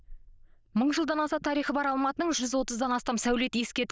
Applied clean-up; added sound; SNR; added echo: neural diffusion model UNIVERSE++.